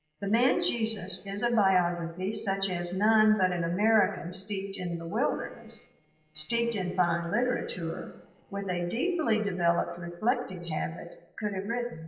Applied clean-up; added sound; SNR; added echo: neural separator model SepFormer DNS4.